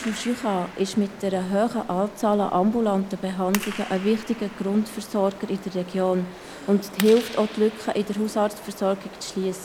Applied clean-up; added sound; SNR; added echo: none; Stream + Clapping; 15 dB; none.